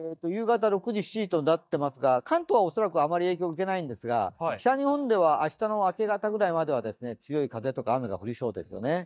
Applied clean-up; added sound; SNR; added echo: neural mask model DeepFilterNet 3.